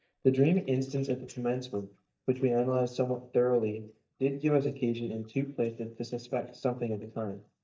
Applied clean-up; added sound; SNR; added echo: neural mask model DeepFilterNet 3.